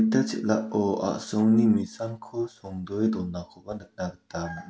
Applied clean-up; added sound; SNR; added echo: none; none; none; none.